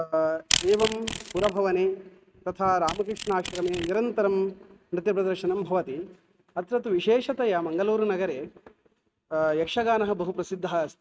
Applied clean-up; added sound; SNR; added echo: neural mask model RNNoise.